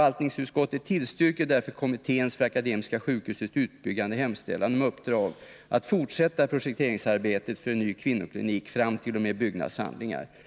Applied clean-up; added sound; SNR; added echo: none; none; none; none.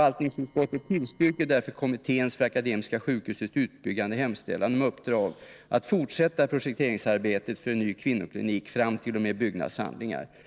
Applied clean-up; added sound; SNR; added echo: neural separator model SepFormer DNS4.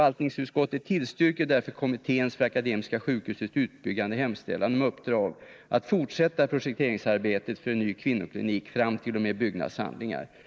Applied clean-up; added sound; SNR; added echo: neural mask model Resemble Enhance denoiser.